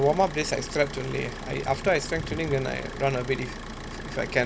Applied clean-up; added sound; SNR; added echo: none; Idling / Car; 12 dB; none.